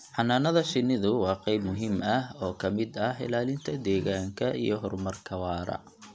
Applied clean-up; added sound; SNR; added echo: none; none; none; none.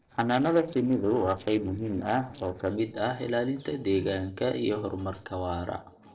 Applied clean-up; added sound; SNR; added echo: neural separator model SepFormer DNS4.